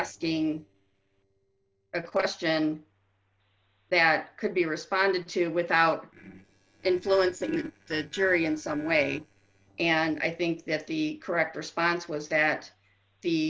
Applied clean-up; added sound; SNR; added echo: neural separator model SepFormer DNS4.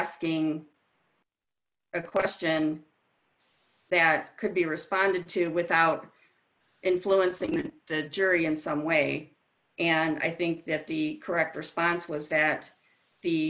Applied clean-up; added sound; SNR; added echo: none; none; none; none.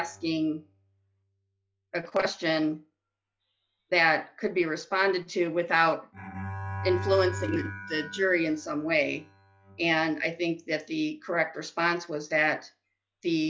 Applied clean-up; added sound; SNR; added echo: classical method log-MMSE.